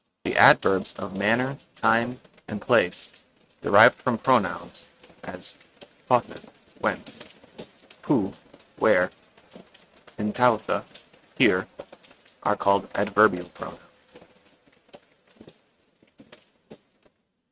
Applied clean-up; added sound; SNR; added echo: neural mask model RNNoise.